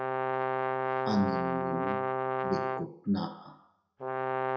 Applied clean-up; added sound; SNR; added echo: none; Brass instrument; -4 dB; reverberation time 0.6 s.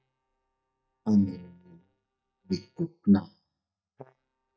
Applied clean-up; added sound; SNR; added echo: neural mask model DeepFilterNet 3.